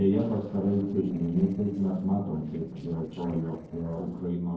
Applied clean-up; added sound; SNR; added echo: neural separator model SepFormer DNS4.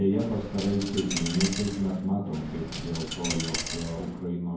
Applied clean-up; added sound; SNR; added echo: none; Coin (dropping); 7 dB; reverberation time 0.9 s.